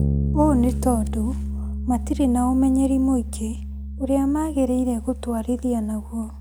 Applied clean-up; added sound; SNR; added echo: none; Bass guitar; 5 dB; none.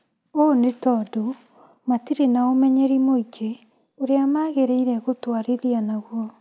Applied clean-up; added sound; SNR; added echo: none; none; none; none.